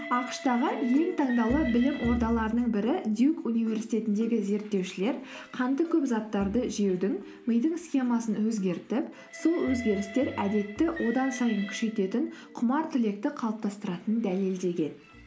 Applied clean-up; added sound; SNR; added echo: none; Train; 19 dB; none.